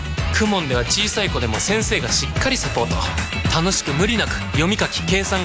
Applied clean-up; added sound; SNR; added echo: none; none; none; none.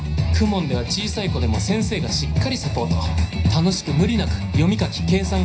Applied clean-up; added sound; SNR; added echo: none; none; none; reverberation time 0.4 s.